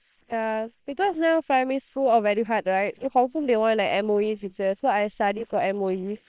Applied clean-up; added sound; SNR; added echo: neural separator model SepFormer WHAM!.